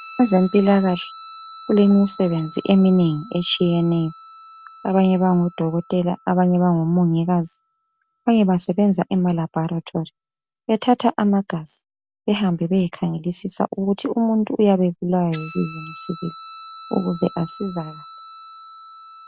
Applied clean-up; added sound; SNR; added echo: none; Guitar; 19 dB; none.